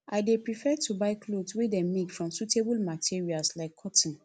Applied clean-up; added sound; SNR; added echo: none; none; none; none.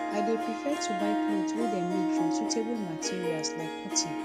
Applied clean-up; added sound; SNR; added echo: none; Harp; -3 dB; none.